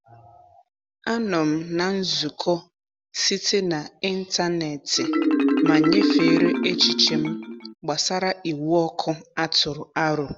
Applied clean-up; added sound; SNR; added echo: none; Marimba, xylophone; 2 dB; none.